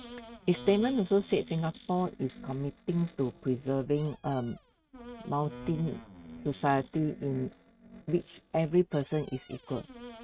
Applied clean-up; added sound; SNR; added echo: neural mask model RNNoise.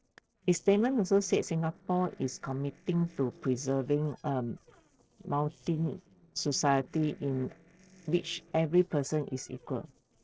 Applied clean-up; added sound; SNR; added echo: neural separator model SepFormer DNS4.